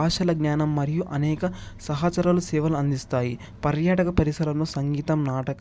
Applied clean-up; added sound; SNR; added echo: none; none; none; none.